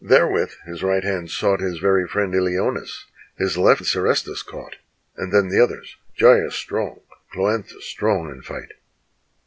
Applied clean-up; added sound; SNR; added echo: none; none; none; none.